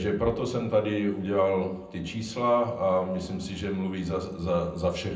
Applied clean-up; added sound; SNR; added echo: none; none; none; reverberation time 0.6 s.